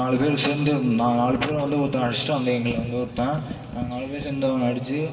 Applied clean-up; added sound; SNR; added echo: none; none; none; reverberation time 2.1 s.